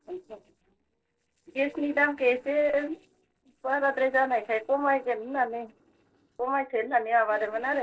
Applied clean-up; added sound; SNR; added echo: neural separator model SepFormer DNS4.